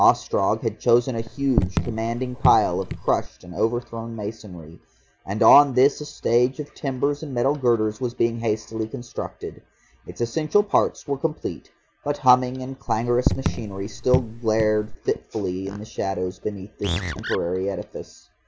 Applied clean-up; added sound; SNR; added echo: none; Animal + Raindrop / Drip; 4 dB; none.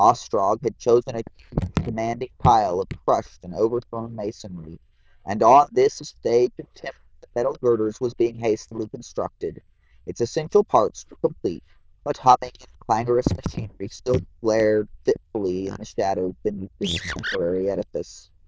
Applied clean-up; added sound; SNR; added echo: neural diffusion model UNIVERSE++.